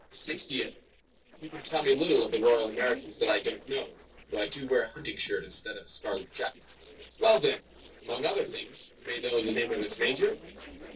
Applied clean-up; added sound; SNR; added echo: neural separator model SepFormer DNS4.